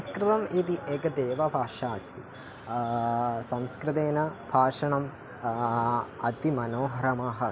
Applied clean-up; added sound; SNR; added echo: none; none; none; none.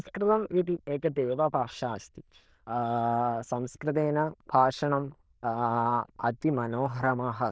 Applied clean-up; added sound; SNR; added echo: neural diffusion model UNIVERSE++.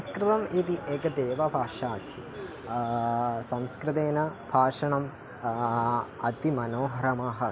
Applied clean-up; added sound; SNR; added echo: none; Subway, metro, underground; 16 dB; none.